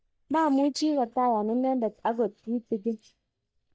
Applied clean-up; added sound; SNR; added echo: neural mask model DeepFilterNet 3.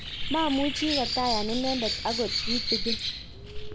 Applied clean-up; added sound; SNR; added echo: none; Bird; 1 dB; none.